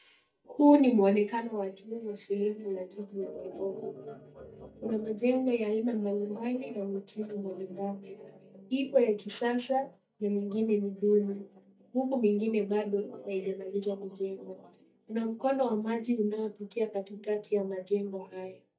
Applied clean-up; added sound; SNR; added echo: neural mask model DeepFilterNet 3.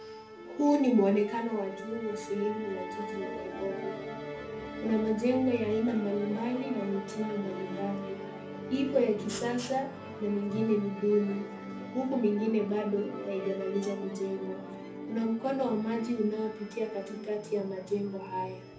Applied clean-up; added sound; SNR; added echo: none; Musical instrument; 9 dB; reverberation time 0.4 s.